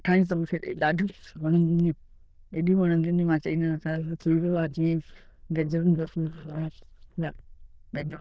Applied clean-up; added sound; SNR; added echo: neural diffusion model UNIVERSE++.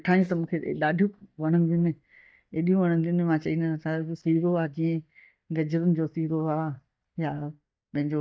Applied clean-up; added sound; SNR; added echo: neural mask model DeepFilterNet 3.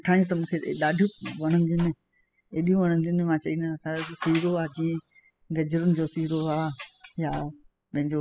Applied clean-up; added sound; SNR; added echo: classical method spectral subtraction.